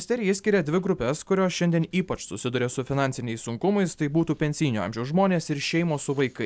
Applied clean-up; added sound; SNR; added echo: none; none; none; none.